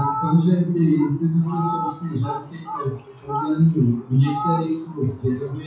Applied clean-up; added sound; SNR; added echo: classical method WPE with log-MMSE.